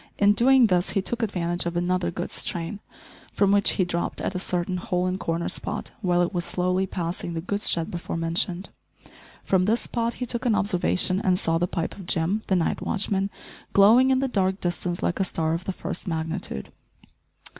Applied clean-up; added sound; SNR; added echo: none; none; none; none.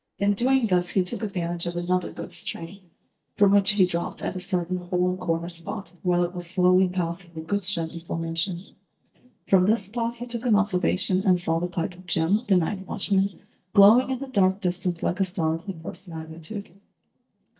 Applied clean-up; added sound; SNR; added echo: neural mask model DeepFilterNet 3.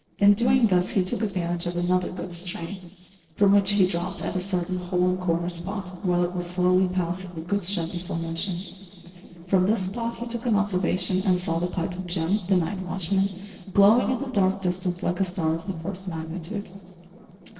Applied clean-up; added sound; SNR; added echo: neural separator model SepFormer DNS4.